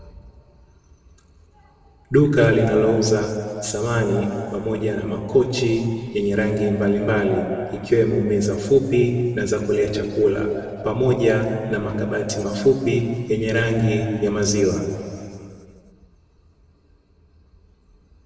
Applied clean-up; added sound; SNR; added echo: none; none; none; reverberation time 2.4 s.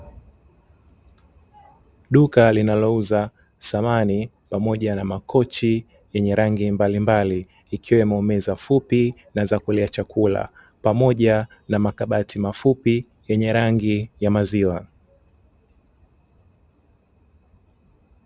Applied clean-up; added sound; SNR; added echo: none; none; none; none.